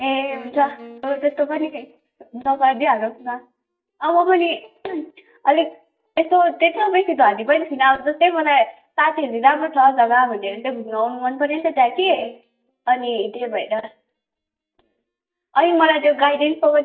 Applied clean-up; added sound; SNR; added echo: neural mask model DeepFilterNet 3.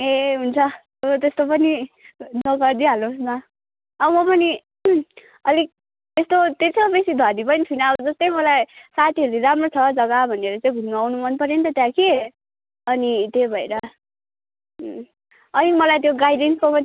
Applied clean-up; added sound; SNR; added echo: none; none; none; none.